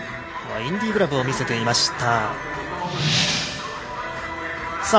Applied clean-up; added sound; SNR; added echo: none; none; none; none.